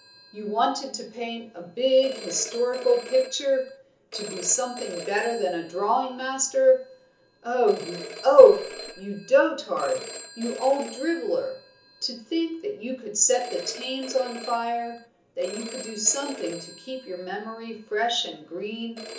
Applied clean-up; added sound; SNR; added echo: none; Telephone; 17 dB; reverberation time 0.8 s.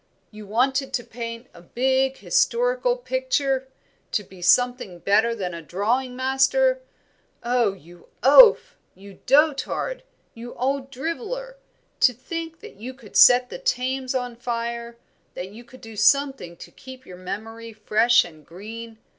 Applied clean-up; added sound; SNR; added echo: none; none; none; none.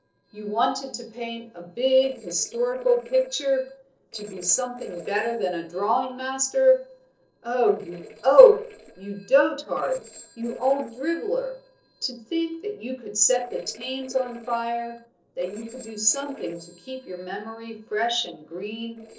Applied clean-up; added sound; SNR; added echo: neural separator model SepFormer DNS4.